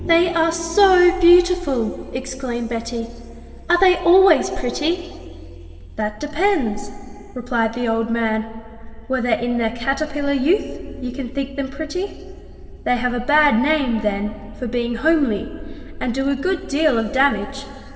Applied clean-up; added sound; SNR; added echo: none; Vehicle; 17 dB; reverberation time 2.3 s.